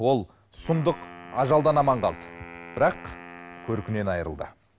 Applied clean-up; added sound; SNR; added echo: none; Wind instrument, woodwind instrument; 18 dB; none.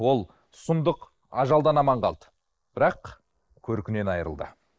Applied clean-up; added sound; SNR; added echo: neural mask model Resemble Enhance denoiser.